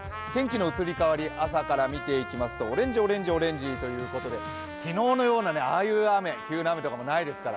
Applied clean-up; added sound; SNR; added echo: none; Trumpet; 12 dB; none.